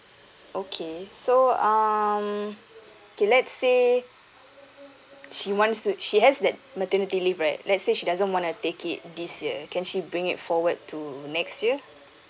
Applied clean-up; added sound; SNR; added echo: none; none; none; none.